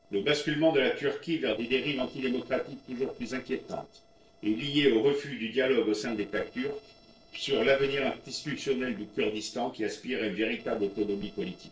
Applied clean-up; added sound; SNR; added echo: neural separator model SepFormer DNS4.